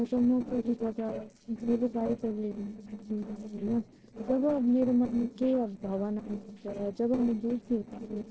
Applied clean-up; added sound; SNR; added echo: neural separator model SepFormer DNS4.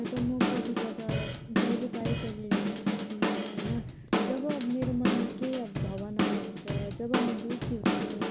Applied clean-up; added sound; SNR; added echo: none; Drum / Drum kit; -4 dB; none.